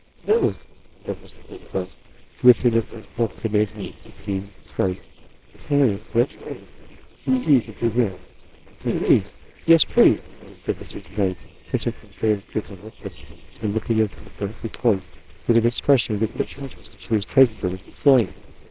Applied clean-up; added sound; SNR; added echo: neural separator model SepFormer WHAMR!.